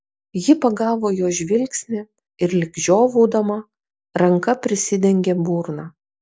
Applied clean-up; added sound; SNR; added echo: none; none; none; none.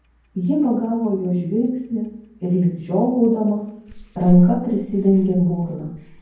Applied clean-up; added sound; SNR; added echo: none; Clock; 17 dB; reverberation time 0.9 s.